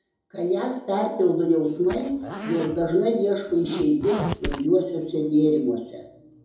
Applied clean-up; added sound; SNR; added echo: none; Zipper (clothing); 9 dB; reverberation time 2.6 s.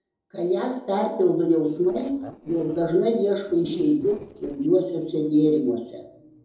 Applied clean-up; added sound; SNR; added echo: neural separator model SepFormer DNS4.